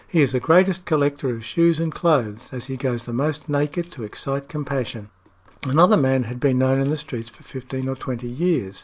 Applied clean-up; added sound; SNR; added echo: none; Chime; 15 dB; none.